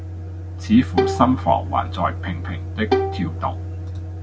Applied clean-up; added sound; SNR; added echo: none; Bowed string instrument; 4 dB; none.